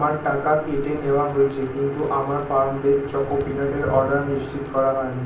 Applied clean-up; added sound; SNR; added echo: none; Crackle; 19 dB; reverberation time 0.6 s.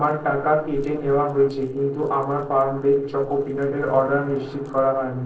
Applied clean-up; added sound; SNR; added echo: neural separator model SepFormer DNS4.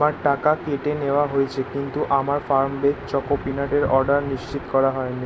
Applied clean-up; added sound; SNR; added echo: none; none; none; none.